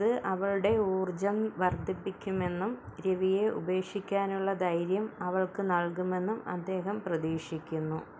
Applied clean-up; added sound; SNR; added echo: none; none; none; none.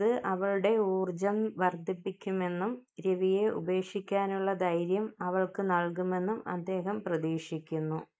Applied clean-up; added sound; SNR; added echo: neural mask model Resemble Enhance denoiser.